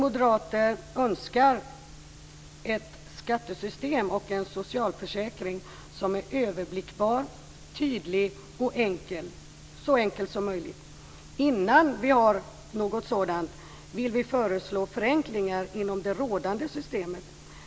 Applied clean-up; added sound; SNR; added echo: none; none; none; none.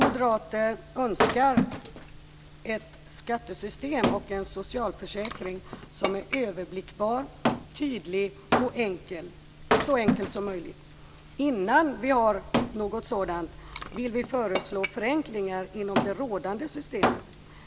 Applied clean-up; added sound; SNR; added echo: none; Wood; 3 dB; none.